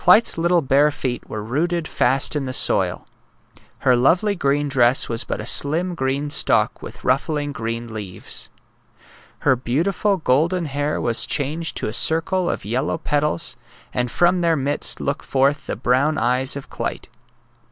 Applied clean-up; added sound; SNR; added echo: none; none; none; none.